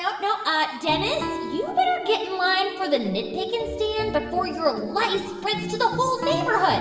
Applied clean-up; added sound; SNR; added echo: none; Guitar; 15 dB; reverberation time 1.1 s.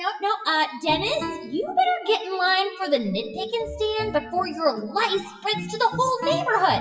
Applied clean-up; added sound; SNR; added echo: classical method WPE with log-MMSE.